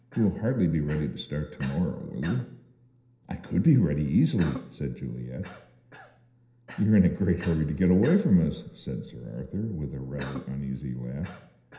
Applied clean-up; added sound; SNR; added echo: none; Cough; 20 dB; reverberation time 0.9 s.